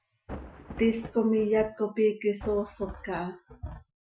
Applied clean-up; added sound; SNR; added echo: classical method Wiener filter.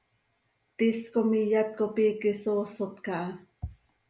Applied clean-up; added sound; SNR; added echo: none; none; none; none.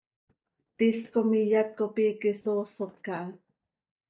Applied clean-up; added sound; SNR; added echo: neural mask model DeepFilterNet 3.